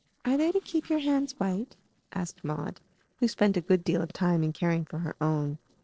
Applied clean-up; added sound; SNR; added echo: neural separator model SepFormer DNS4.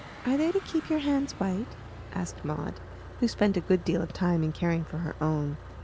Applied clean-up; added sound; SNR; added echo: none; Motor vehicle (road); 14 dB; none.